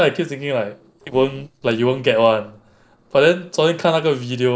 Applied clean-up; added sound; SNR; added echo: neural separator model SepFormer DNS4.